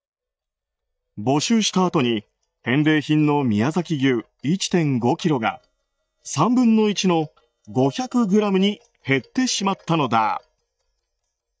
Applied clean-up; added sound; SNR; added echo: neural mask model DeepFilterNet 3.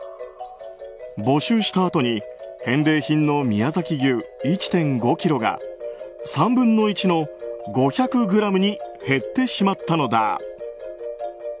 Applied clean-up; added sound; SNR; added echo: none; none; none; none.